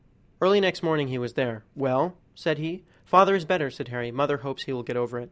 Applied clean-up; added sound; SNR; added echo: none; none; none; none.